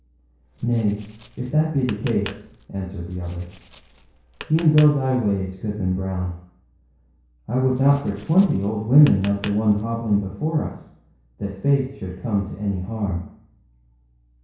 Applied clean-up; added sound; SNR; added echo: none; Tap; 18 dB; reverberation time 0.6 s.